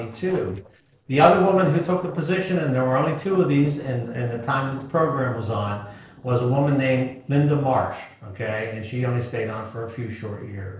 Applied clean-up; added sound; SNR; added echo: neural separator model SepFormer DNS4.